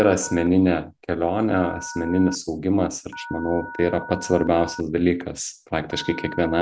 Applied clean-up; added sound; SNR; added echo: none; Telephone; 16 dB; none.